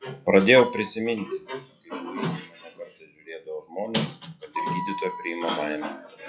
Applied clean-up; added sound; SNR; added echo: classical method log-MMSE.